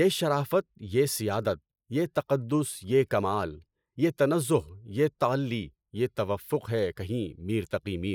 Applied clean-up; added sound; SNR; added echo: neural mask model Resemble Enhance denoiser.